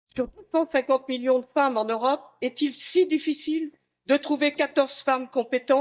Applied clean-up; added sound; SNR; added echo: neural mask model DeepFilterNet 3.